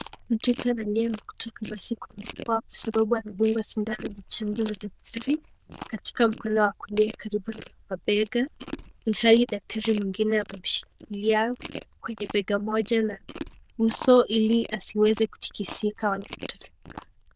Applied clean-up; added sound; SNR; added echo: neural diffusion model UNIVERSE++.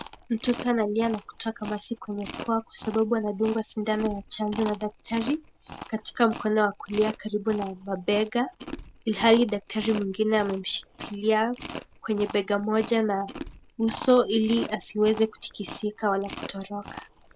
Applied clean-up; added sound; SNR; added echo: none; Chewing, mastication; 14 dB; none.